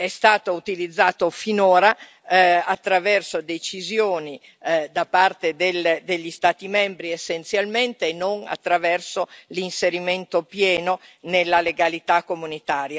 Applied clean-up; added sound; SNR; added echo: none; none; none; none.